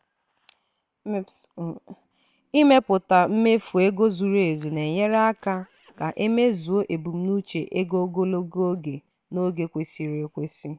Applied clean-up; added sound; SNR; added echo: neural separator model SepFormer WHAM!.